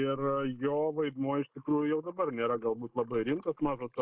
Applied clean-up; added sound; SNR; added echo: neural mask model Resemble Enhance denoiser.